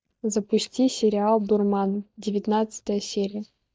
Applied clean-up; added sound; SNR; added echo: neural mask model DeepFilterNet 3.